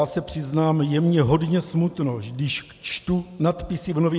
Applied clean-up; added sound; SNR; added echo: none; none; none; none.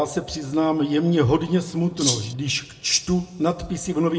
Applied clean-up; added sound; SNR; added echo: none; Rattle (instrument); 3 dB; reverberation time 0.6 s.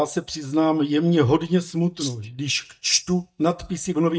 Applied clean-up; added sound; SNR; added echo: neural mask model DeepFilterNet 3.